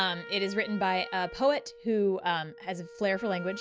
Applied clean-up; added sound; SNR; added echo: none; Wind instrument, woodwind instrument; 15 dB; none.